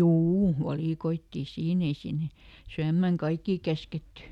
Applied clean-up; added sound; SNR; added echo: none; none; none; none.